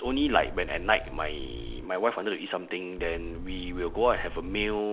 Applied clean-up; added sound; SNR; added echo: none; Buzz; 8 dB; none.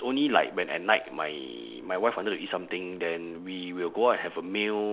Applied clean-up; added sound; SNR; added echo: none; none; none; none.